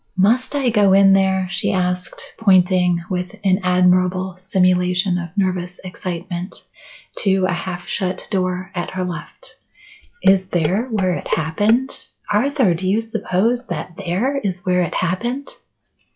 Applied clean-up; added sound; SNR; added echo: classical method log-MMSE.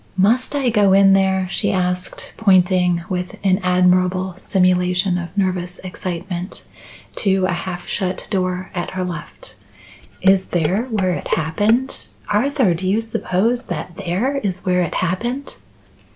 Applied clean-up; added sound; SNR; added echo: none; Dishes, pots, and pans; 10 dB; none.